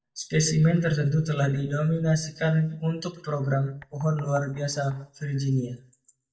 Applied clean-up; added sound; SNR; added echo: neural mask model DeepFilterNet 3.